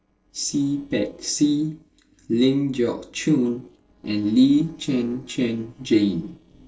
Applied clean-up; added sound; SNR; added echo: neural separator model SepFormer DNS4.